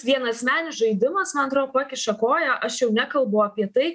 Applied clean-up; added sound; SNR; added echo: none; none; none; none.